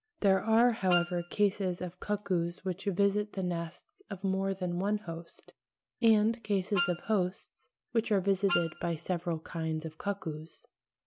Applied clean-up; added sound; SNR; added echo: none; Wind instrument, woodwind instrument; 6 dB; none.